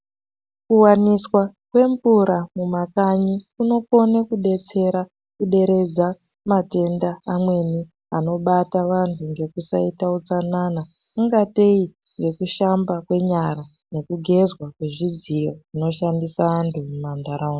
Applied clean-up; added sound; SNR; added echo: none; none; none; none.